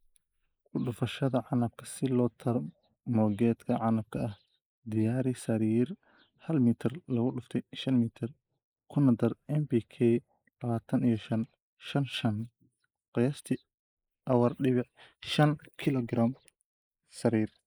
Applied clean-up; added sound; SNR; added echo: neural mask model Resemble Enhance denoiser.